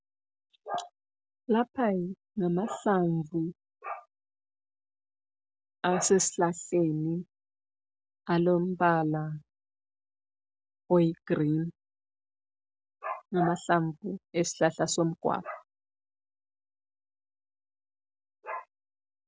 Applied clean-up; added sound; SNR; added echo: none; none; none; none.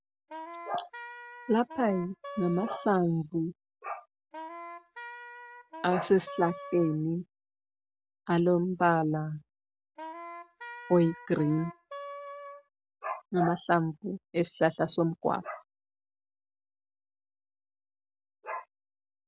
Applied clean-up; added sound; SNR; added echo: none; Wind instrument, woodwind instrument; 12 dB; none.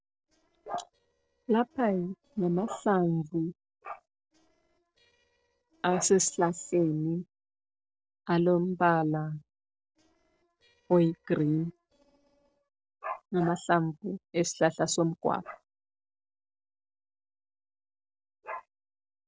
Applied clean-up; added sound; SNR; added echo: neural separator model SepFormer DNS4.